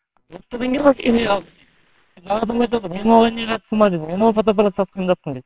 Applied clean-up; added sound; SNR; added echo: neural separator model SepFormer WHAMR!.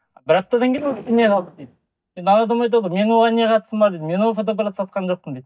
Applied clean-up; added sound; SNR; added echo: neural mask model DeepFilterNet 3.